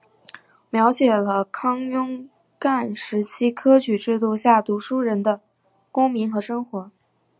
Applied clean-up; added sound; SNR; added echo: none; none; none; none.